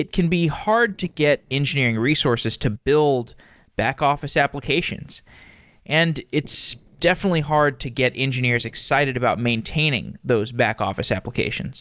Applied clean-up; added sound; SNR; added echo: neural separator model SepFormer DNS4.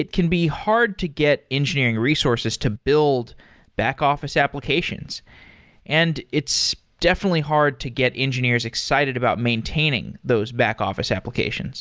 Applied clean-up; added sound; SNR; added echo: none; none; none; none.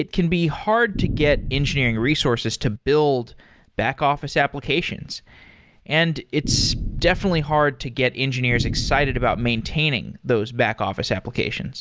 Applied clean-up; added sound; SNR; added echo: none; Boom; 6 dB; none.